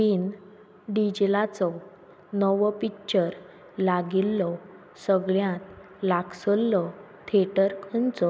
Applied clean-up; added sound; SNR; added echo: none; none; none; none.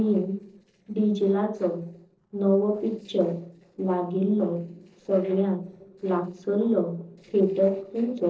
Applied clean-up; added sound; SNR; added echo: neural separator model SepFormer DNS4.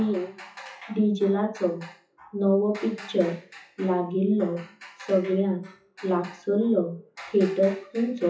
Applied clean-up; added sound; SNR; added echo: classical method WPE with log-MMSE.